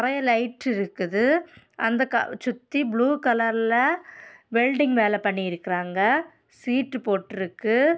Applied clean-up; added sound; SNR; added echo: none; none; none; none.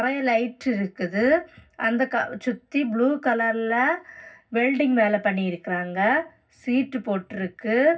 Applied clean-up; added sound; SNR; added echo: none; none; none; reverberation time 0.4 s.